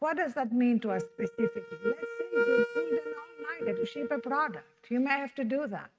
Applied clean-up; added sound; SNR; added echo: neural mask model RNNoise.